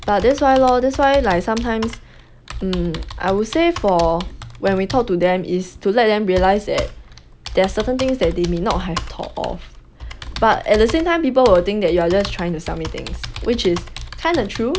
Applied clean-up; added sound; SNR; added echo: none; Computer keyboard; 11 dB; none.